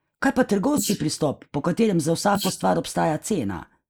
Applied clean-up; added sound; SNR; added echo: neural mask model Resemble Enhance denoiser.